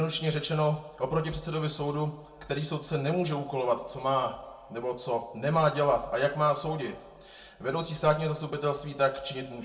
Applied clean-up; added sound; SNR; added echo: none; none; none; reverberation time 0.3 s.